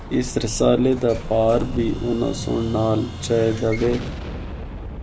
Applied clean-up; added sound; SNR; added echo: none; Explosion; 8 dB; none.